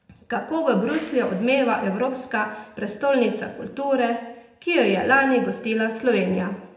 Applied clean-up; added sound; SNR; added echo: none; Whoosh, swoosh, swish; 20 dB; reverberation time 0.8 s.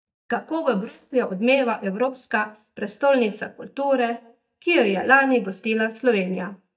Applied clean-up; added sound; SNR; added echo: neural mask model DeepFilterNet 3.